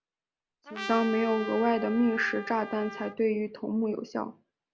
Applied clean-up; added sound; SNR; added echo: none; Trumpet; 11 dB; none.